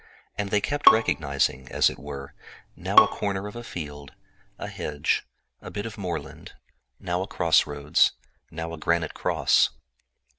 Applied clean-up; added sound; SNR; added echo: none; Bowed string instrument; -1 dB; none.